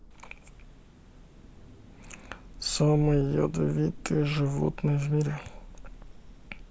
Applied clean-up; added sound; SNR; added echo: none; Thunder / Rain; 14 dB; none.